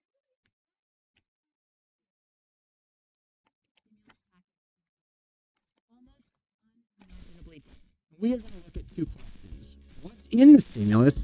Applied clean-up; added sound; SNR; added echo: neural mask model DeepFilterNet 3.